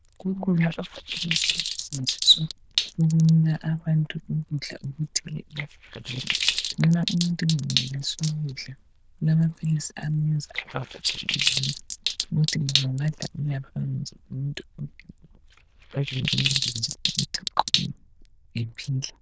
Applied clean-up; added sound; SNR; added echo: neural diffusion model UNIVERSE++.